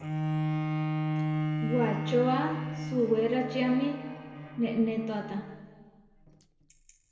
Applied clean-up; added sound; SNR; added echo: none; Bowed string instrument; 2 dB; reverberation time 1.6 s.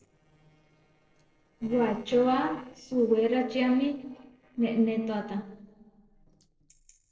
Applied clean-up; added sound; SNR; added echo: neural separator model SepFormer DNS4.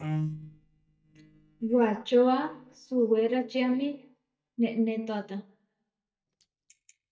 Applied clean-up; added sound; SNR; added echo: neural mask model DeepFilterNet 3.